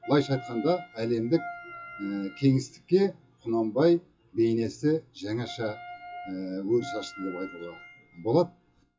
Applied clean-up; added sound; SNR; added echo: classical method WPE with log-MMSE.